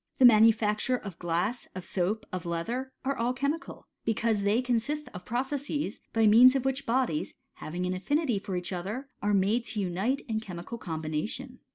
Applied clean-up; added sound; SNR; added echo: none; none; none; none.